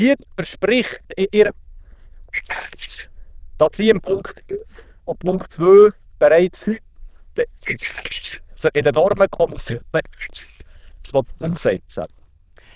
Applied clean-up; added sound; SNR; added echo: neural diffusion model UNIVERSE++.